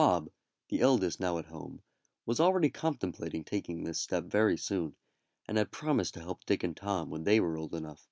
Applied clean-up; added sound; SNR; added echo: none; none; none; none.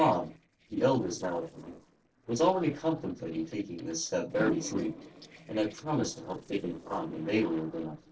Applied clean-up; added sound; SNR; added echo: neural separator model SepFormer DNS4.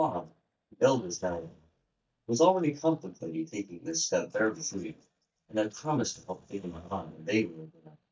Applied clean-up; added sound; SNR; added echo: neural mask model DeepFilterNet 3.